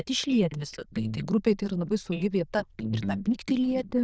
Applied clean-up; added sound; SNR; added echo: neural diffusion model UNIVERSE++.